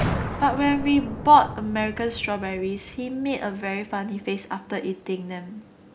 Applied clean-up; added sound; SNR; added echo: none; Boom; 10 dB; none.